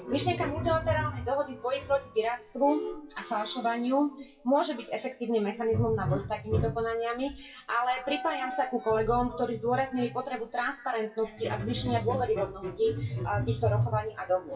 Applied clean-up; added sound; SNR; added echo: classical method WPE with log-MMSE.